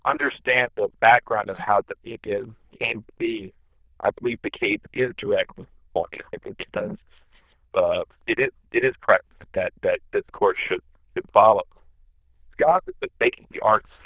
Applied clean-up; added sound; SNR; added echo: neural diffusion model UNIVERSE++.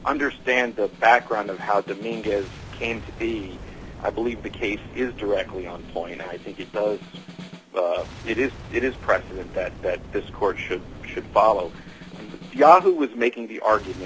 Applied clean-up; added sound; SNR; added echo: none; Snare drum + Boom; 16 dB; none.